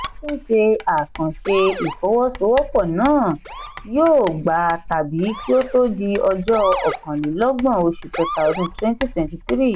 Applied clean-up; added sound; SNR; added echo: none; Motor vehicle (road) / Siren + Writing; 12 dB; none.